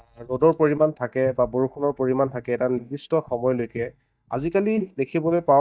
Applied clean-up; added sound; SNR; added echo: neural mask model DeepFilterNet 3.